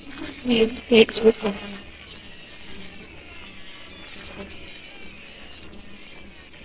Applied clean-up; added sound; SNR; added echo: neural separator model SepFormer WHAMR!.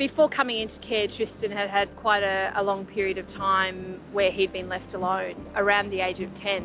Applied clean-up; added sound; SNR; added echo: none; none; none; none.